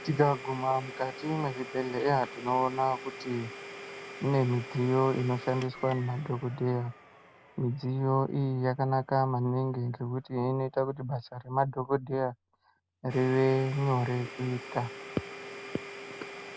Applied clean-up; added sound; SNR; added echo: none; Domestic sounds, home sounds; 15 dB; none.